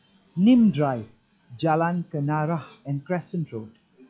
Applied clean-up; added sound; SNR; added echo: classical method log-MMSE.